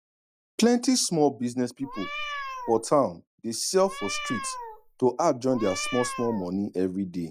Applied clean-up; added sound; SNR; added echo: none; Meow; 10 dB; none.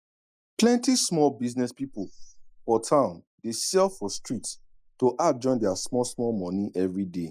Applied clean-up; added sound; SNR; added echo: neural mask model Resemble Enhance denoiser.